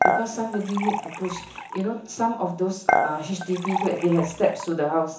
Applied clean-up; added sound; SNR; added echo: none; Dishes, pots, and pans / Chink, clink; 1 dB; reverberation time 0.7 s.